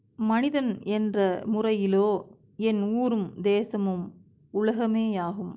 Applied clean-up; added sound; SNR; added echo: none; none; none; none.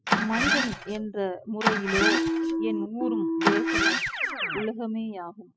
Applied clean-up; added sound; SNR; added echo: classical method spectral subtraction.